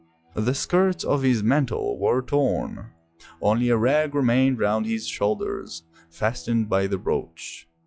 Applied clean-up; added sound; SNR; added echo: classical method log-MMSE.